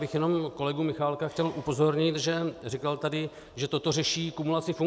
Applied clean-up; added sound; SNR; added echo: none; none; none; none.